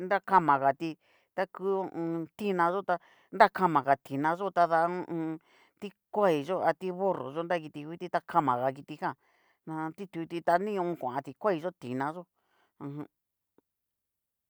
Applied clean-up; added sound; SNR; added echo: none; none; none; none.